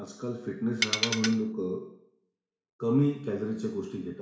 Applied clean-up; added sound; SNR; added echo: none; Tools; 0 dB; reverberation time 0.7 s.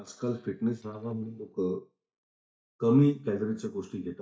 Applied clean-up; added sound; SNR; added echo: neural mask model DeepFilterNet 3.